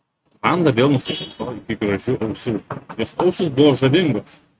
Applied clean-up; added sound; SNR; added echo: neural mask model RNNoise.